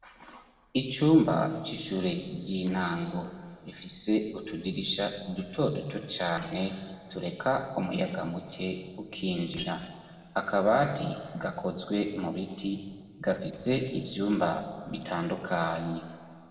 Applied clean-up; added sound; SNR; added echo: neural separator model SepFormer DNS4.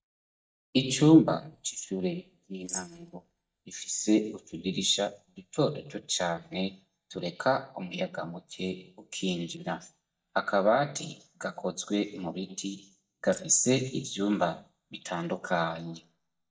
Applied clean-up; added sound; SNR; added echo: neural mask model DeepFilterNet 3.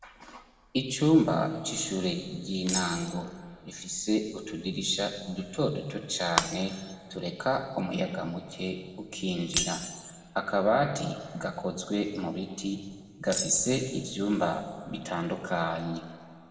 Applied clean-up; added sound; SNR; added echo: none; Shatter; 11 dB; reverberation time 1.8 s.